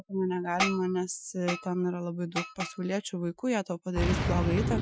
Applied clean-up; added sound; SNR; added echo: classical method Wiener filter.